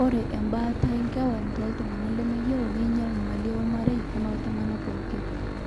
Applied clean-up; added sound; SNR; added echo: none; Engine / Boat, Water vehicle; 3 dB; none.